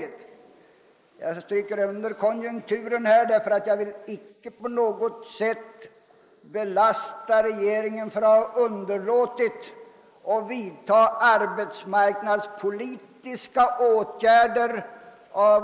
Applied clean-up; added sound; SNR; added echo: neural mask model Resemble Enhance denoiser.